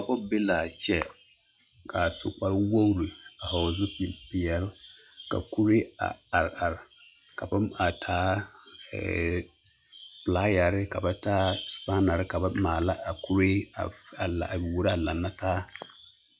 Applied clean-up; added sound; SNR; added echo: classical method log-MMSE.